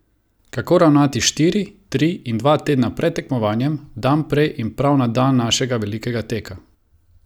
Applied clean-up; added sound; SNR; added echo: none; none; none; none.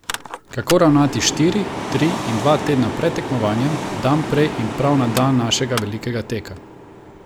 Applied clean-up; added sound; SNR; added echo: none; Mechanical fan; 8 dB; none.